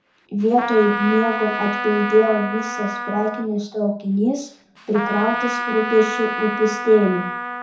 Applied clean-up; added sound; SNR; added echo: none; Trumpet; 6 dB; reverberation time 0.5 s.